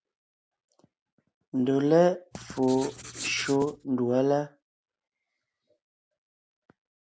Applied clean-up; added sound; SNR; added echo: none; Writing; 13 dB; none.